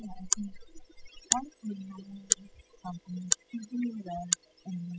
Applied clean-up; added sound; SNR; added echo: classical method spectral subtraction.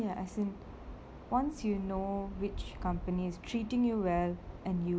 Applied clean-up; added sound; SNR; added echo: none; none; none; none.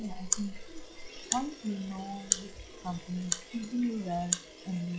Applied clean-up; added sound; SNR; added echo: classical method log-MMSE.